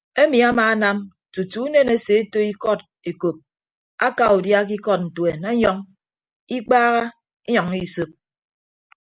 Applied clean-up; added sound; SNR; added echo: none; none; none; none.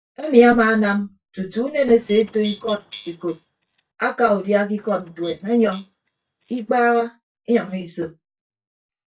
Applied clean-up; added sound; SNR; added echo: neural mask model DeepFilterNet 3.